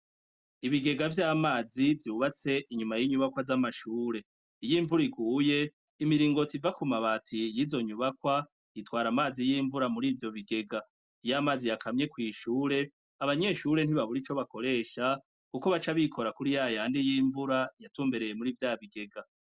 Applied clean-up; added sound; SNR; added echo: none; none; none; none.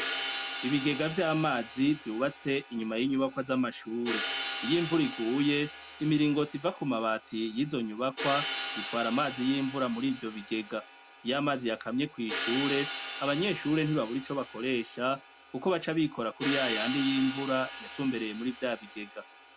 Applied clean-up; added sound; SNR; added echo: none; Hi-hat; 9 dB; none.